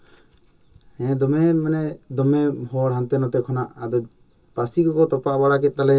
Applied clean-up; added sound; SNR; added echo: none; none; none; reverberation time 0.2 s.